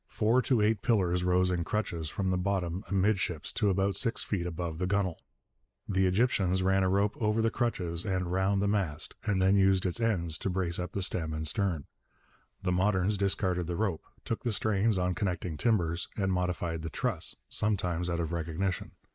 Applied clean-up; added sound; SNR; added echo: neural mask model Resemble Enhance denoiser.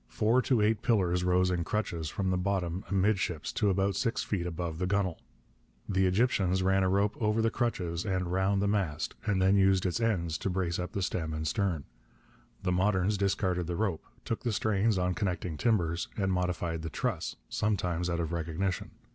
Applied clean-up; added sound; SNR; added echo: none; none; none; none.